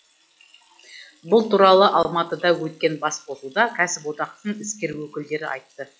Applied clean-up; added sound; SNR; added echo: classical method log-MMSE.